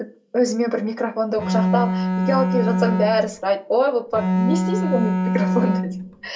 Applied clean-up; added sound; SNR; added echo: none; Bowed string instrument; -1 dB; reverberation time 0.2 s.